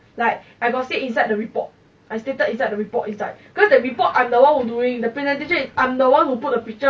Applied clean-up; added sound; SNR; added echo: none; none; none; none.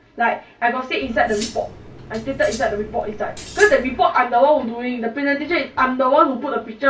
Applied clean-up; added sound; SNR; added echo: none; Cutlery, silverware; 15 dB; reverberation time 0.4 s.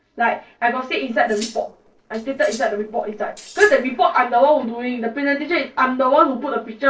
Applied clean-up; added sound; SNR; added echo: neural separator model SepFormer DNS4.